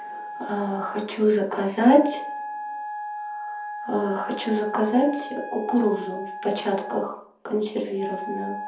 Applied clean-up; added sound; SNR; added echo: none; Wind instrument, woodwind instrument; 10 dB; reverberation time 0.5 s.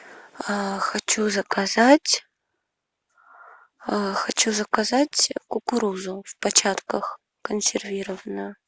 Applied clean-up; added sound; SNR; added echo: none; none; none; none.